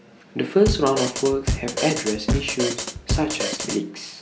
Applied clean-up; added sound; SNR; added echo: none; Drum kit; 2 dB; none.